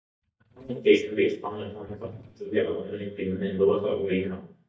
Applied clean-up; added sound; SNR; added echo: neural mask model DeepFilterNet 3.